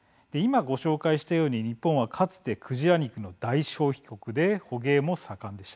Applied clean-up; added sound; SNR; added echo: none; none; none; none.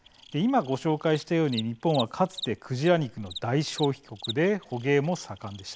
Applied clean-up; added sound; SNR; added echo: none; Cricket; 16 dB; none.